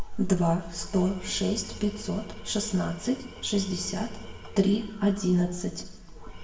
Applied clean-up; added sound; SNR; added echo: none; Tools; 19 dB; reverberation time 0.7 s.